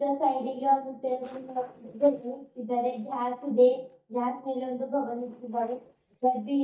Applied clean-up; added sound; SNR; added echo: neural mask model DeepFilterNet 3.